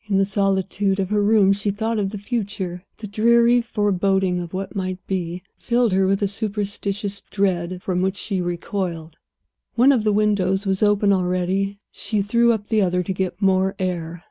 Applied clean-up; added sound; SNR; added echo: none; none; none; none.